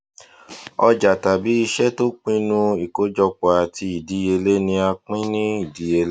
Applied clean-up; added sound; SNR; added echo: none; none; none; none.